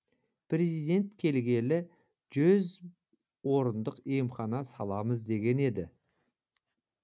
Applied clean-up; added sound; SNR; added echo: none; none; none; none.